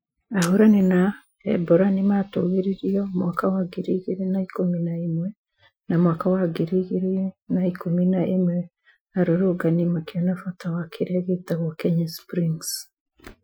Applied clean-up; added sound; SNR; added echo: classical method Wiener filter.